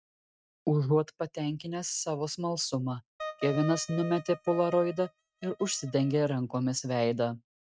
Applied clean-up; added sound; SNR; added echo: neural mask model RNNoise.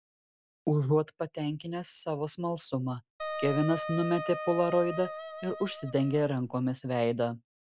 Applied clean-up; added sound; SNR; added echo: none; Wind instrument, woodwind instrument; 8 dB; none.